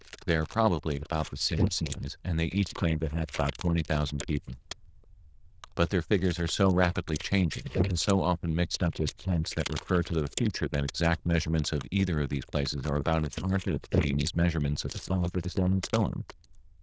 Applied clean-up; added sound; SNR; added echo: neural diffusion model UNIVERSE++.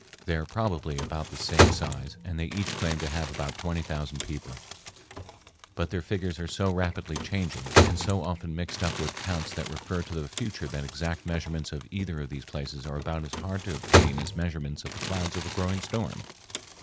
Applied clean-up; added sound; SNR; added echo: none; Crumpling, crinkling; -1 dB; none.